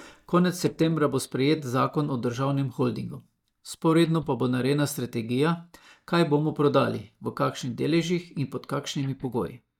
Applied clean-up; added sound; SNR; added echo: neural mask model DeepFilterNet 3.